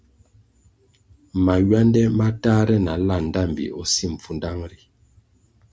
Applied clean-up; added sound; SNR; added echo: none; none; none; none.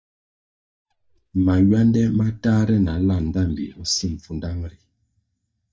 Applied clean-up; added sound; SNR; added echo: neural mask model DeepFilterNet 3.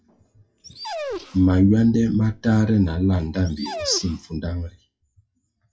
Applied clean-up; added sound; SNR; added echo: classical method WPE with log-MMSE.